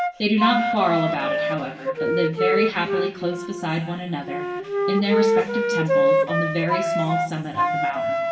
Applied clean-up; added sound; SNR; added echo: none; Wind instrument, woodwind instrument; -2 dB; reverberation time 2.4 s.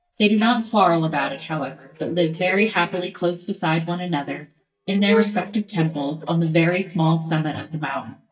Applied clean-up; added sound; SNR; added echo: neural mask model DeepFilterNet 3.